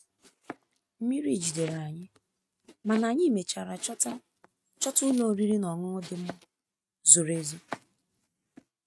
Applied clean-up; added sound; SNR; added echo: neural mask model RNNoise.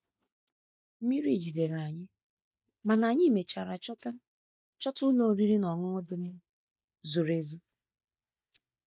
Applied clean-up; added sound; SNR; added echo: neural mask model DeepFilterNet 3.